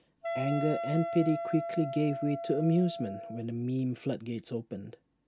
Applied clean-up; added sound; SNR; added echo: none; Wind instrument, woodwind instrument; 6 dB; none.